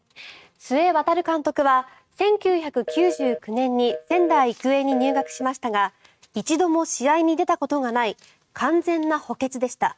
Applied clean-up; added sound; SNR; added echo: neural mask model RNNoise.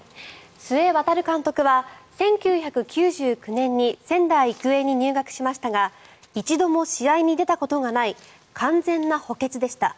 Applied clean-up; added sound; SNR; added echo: none; none; none; none.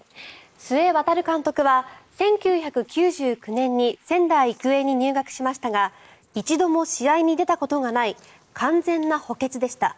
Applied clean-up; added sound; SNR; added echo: neural mask model Resemble Enhance denoiser.